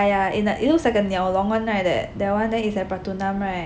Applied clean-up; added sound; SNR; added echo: none; none; none; none.